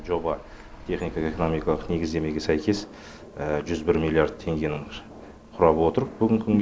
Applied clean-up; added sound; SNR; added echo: none; none; none; none.